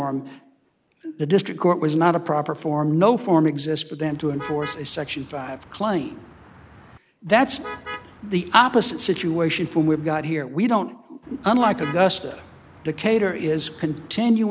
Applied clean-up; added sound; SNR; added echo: none; Motor vehicle (road); 18 dB; none.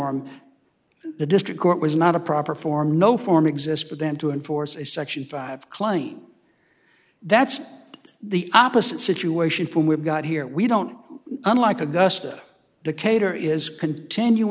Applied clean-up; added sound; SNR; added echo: none; none; none; none.